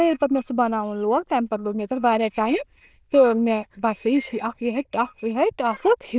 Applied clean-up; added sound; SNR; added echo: neural diffusion model UNIVERSE++.